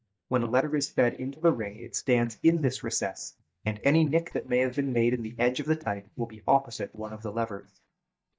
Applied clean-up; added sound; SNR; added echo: neural mask model DeepFilterNet 3.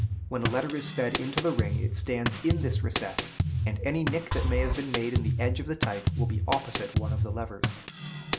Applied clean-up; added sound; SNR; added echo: none; Drum kit; -3 dB; none.